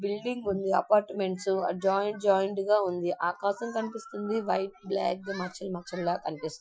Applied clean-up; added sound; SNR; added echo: classical method Wiener filter.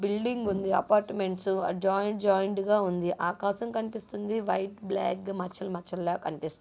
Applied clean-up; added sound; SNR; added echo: none; none; none; none.